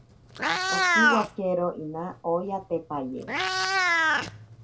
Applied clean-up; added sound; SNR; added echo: none; Meow; -4 dB; reverberation time 0.2 s.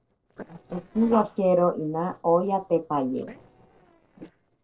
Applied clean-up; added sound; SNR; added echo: neural separator model SepFormer DNS4.